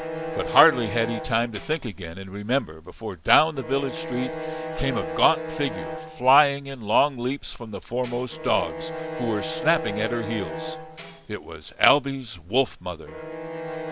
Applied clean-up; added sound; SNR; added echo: none; Tambourine + Bowed string instrument; 9 dB; none.